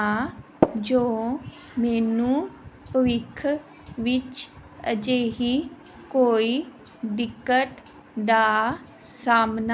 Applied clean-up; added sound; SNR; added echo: none; Tap; -2 dB; none.